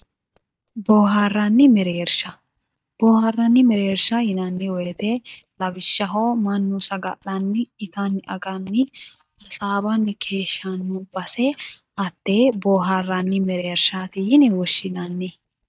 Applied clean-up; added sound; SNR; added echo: neural mask model DeepFilterNet 3.